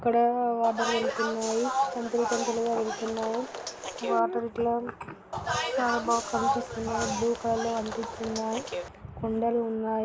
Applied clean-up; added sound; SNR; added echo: none; Bus; 4 dB; none.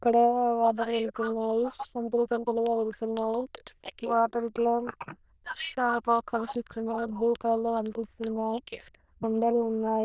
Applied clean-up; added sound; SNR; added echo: neural diffusion model UNIVERSE++.